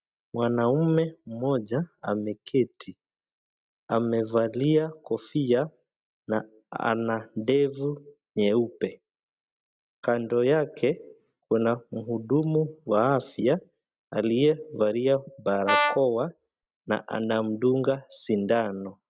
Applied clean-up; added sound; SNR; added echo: neural mask model RNNoise.